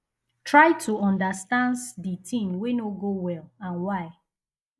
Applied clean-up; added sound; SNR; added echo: neural mask model Resemble Enhance denoiser.